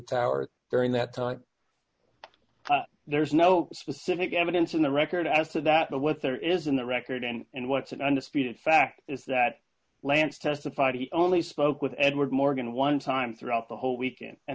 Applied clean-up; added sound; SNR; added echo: none; none; none; none.